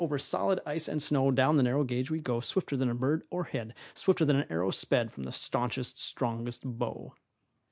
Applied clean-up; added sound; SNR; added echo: none; none; none; none.